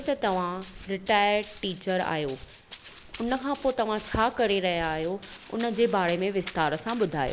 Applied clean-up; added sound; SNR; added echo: none; Run; 16 dB; none.